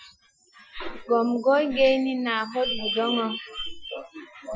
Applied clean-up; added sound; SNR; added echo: classical method Wiener filter.